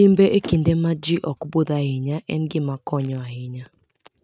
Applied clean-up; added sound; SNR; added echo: neural mask model RNNoise.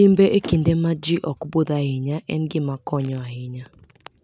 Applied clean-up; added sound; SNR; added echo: none; Motor vehicle (road); 18 dB; none.